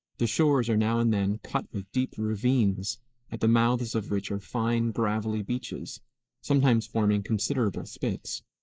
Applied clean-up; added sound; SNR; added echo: neural mask model Resemble Enhance denoiser.